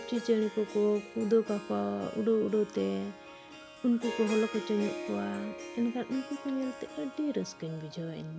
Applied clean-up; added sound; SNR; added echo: none; Harp; 12 dB; none.